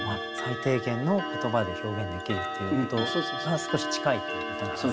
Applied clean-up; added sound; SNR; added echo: none; Clock; 3 dB; none.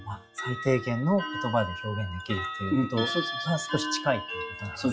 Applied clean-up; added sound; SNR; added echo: classical method log-MMSE.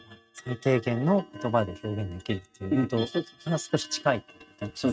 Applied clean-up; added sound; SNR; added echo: neural mask model RNNoise.